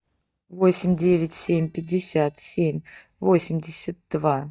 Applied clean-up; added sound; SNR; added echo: neural mask model DeepFilterNet 3.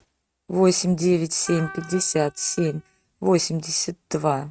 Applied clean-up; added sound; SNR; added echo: neural mask model RNNoise.